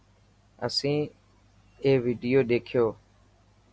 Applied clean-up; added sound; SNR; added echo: none; none; none; none.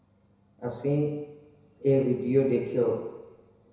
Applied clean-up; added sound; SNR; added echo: none; none; none; reverberation time 1.0 s.